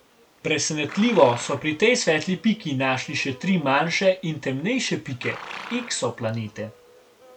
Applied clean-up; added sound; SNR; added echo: none; Livestock, farm animals, working animals; 19 dB; none.